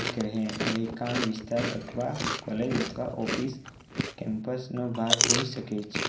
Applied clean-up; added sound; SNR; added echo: none; Chewing, mastication; 0 dB; reverberation time 0.6 s.